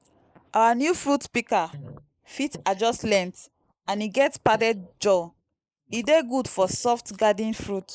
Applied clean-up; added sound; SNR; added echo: neural mask model Resemble Enhance denoiser.